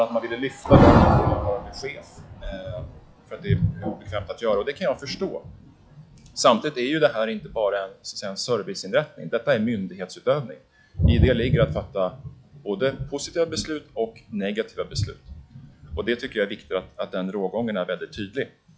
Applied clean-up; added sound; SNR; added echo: classical method log-MMSE.